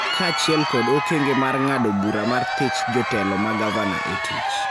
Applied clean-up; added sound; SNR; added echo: none; Crowd; 1 dB; none.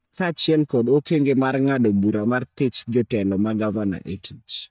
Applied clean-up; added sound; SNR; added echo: neural mask model DeepFilterNet 3.